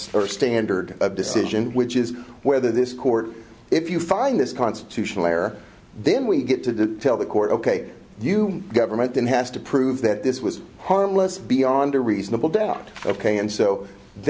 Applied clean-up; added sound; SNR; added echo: none; none; none; none.